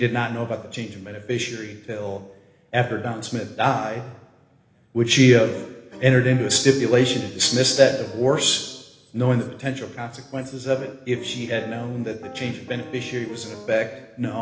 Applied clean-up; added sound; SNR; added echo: none; Piano; 18 dB; reverberation time 1.1 s.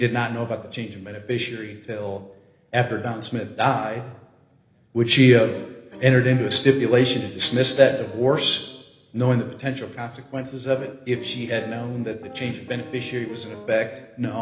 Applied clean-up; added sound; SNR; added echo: neural separator model SepFormer DNS4.